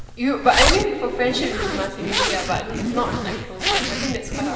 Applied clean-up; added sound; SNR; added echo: none; Zipper (clothing); 0 dB; reverberation time 2.6 s.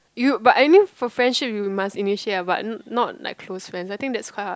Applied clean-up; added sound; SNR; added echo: none; none; none; none.